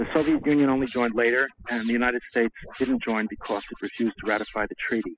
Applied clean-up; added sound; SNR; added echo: classical method spectral subtraction.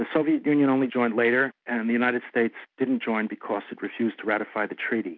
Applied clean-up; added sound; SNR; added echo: none; none; none; none.